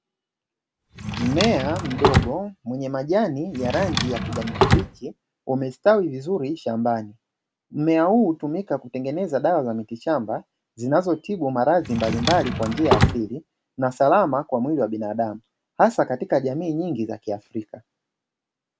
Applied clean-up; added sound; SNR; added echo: none; Drawer open or close; 0 dB; none.